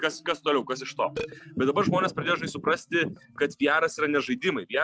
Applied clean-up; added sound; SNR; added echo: neural mask model RNNoise.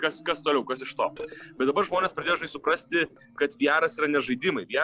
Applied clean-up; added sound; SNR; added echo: neural separator model SepFormer DNS4.